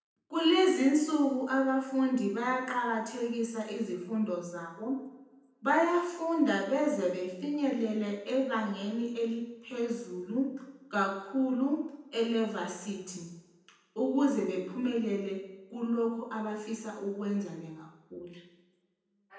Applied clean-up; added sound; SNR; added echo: none; none; none; reverberation time 0.9 s.